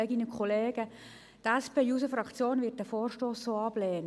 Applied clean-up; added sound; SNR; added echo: none; none; none; none.